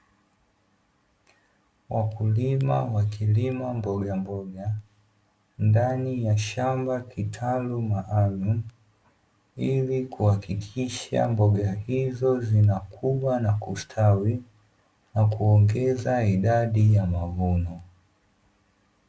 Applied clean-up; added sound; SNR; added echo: none; none; none; none.